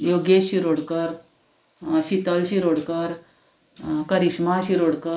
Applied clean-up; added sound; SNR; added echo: neural mask model Resemble Enhance denoiser.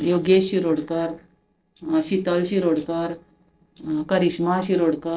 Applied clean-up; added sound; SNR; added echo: neural separator model SepFormer DNS4.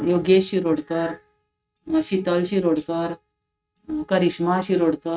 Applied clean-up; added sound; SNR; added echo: neural mask model RNNoise.